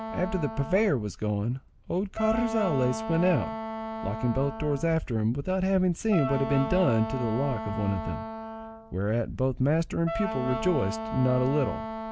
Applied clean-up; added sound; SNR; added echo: none; Wind instrument, woodwind instrument; 8 dB; none.